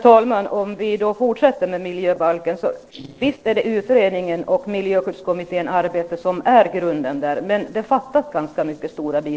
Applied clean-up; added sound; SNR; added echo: neural separator model SepFormer DNS4.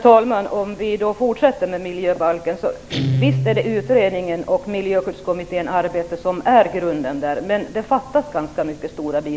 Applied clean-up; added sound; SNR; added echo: none; Guitar; 11 dB; none.